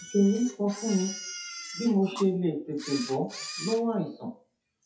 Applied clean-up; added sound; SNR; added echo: classical method WPE with log-MMSE.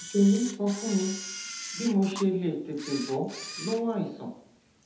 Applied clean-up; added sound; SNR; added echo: none; Camera; 12 dB; reverberation time 0.7 s.